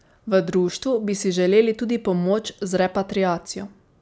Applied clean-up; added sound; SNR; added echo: none; none; none; none.